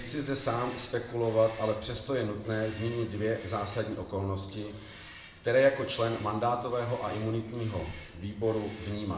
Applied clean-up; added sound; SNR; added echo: none; Bird vocalization, bird call, bird song; 19 dB; reverberation time 0.7 s.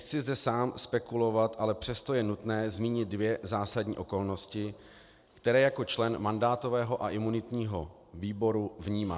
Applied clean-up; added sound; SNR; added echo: none; none; none; none.